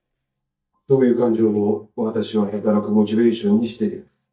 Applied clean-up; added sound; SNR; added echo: neural mask model DeepFilterNet 3.